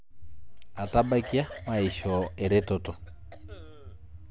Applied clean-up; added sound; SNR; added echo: none; Cough; 17 dB; none.